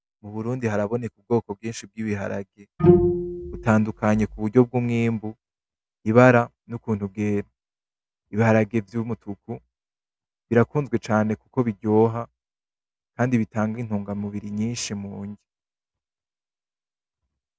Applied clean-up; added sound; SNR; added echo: none; Bowed string instrument; -3 dB; none.